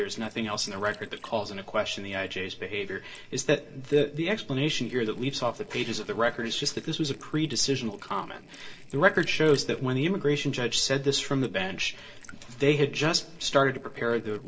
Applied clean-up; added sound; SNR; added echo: neural separator model SepFormer DNS4.